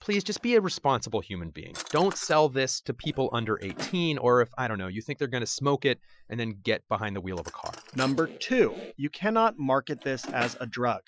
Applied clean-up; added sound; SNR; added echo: classical method Wiener filter.